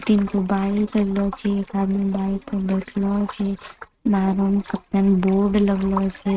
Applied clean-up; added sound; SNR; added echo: neural mask model RNNoise.